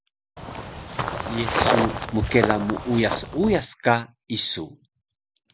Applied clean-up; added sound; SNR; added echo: none; Walk, footsteps; 1 dB; none.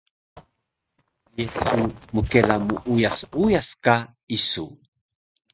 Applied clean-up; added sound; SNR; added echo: neural mask model RNNoise.